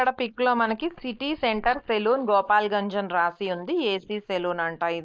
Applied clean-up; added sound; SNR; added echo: neural mask model Resemble Enhance denoiser.